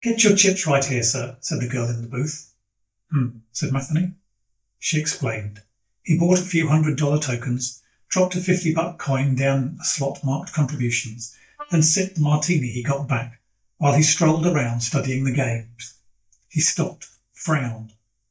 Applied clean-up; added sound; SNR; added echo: neural mask model DeepFilterNet 3.